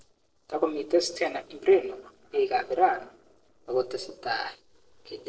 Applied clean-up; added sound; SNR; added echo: neural separator model SepFormer DNS4.